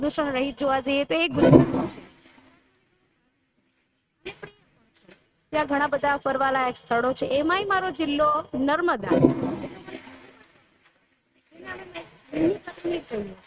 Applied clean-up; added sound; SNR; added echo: neural mask model RNNoise.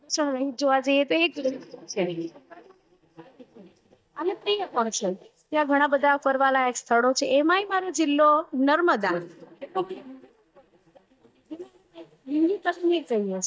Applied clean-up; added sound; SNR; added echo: neural mask model DeepFilterNet 3.